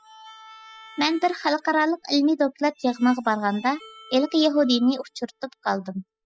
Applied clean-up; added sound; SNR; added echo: classical method spectral subtraction.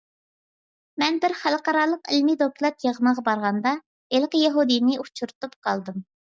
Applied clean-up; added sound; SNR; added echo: none; none; none; none.